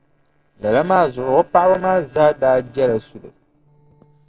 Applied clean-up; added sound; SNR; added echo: neural separator model SepFormer DNS4.